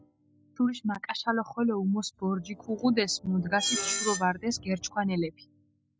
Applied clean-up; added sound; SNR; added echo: none; Screech; 10 dB; none.